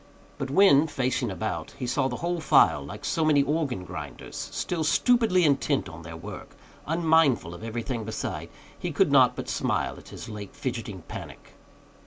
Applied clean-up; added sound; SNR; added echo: none; none; none; none.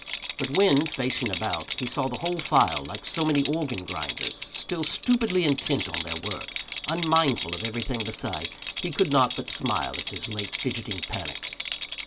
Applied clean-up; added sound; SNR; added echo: none; Rattle + Bird; 4 dB; none.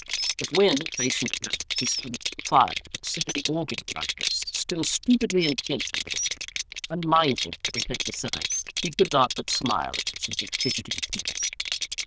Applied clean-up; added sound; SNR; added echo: neural diffusion model UNIVERSE++.